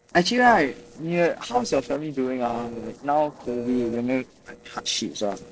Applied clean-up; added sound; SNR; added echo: neural separator model SepFormer DNS4.